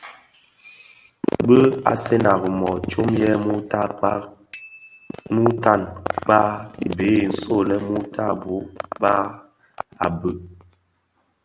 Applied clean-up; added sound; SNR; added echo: none; Bicycle bell; 18 dB; none.